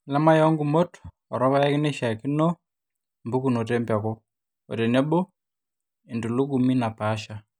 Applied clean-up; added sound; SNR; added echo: none; none; none; none.